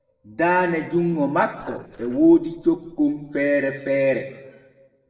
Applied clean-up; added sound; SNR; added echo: neural separator model SepFormer DNS4.